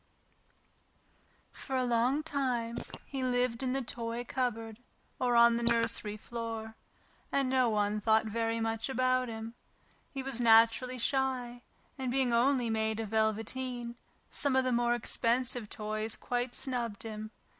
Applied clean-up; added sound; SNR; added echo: neural mask model Resemble Enhance denoiser.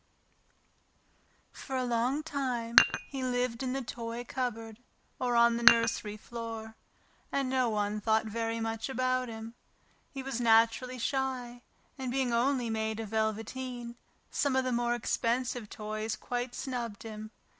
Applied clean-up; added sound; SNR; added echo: none; Dishes, pots, and pans; -1 dB; none.